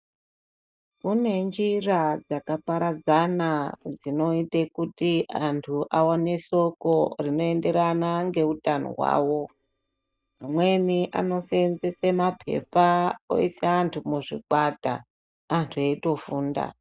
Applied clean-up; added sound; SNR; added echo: neural mask model DeepFilterNet 3.